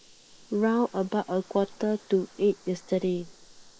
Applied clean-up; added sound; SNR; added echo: neural mask model Resemble Enhance denoiser.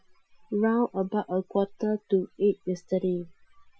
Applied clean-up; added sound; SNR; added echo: classical method Wiener filter.